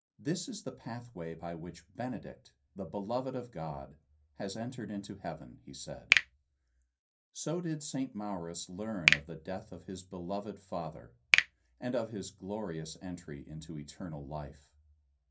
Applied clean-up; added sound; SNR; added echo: none; Finger snapping; -4 dB; reverberation time 0.3 s.